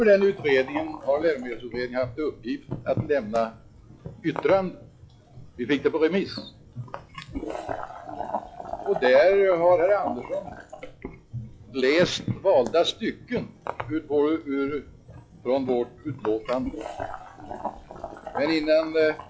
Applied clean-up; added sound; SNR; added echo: classical method log-MMSE.